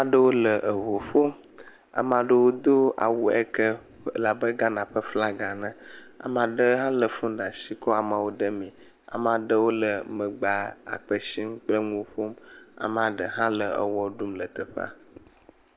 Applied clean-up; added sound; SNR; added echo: none; none; none; none.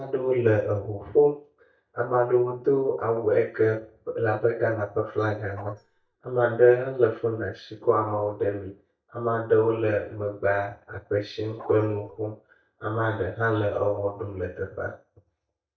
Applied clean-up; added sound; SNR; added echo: neural mask model DeepFilterNet 3.